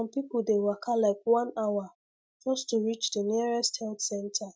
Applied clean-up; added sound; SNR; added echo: none; none; none; none.